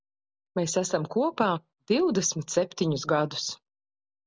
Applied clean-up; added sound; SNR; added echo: none; none; none; none.